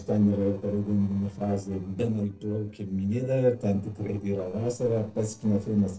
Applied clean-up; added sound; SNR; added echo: neural separator model SepFormer DNS4.